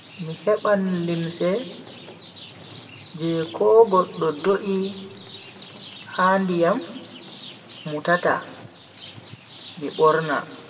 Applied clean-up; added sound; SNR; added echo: none; Rain; 17 dB; reverberation time 1.2 s.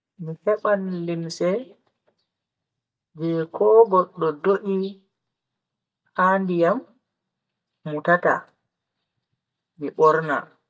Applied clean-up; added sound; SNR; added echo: neural mask model DeepFilterNet 3.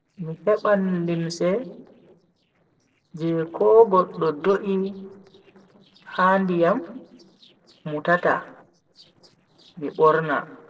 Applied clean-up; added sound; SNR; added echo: neural separator model SepFormer DNS4.